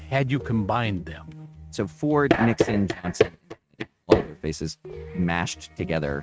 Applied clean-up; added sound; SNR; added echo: neural mask model RNNoise.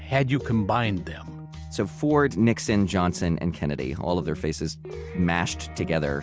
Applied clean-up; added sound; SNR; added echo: none; none; none; none.